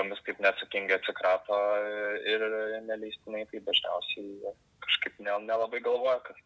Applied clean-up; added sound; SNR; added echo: none; none; none; none.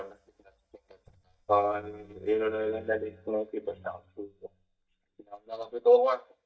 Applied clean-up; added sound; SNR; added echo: neural mask model DeepFilterNet 3.